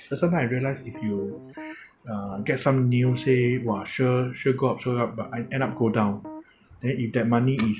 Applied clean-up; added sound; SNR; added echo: none; Piano; 16 dB; none.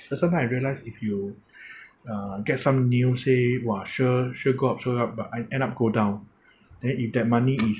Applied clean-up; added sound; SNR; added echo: none; none; none; none.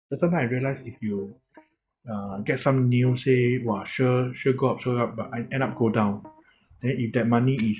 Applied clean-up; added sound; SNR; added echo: neural mask model DeepFilterNet 3.